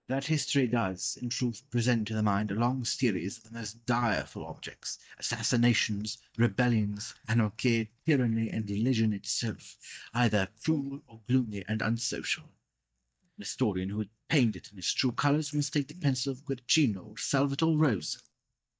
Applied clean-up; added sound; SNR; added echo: neural mask model DeepFilterNet 3.